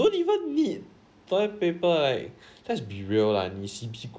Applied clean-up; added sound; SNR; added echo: none; none; none; none.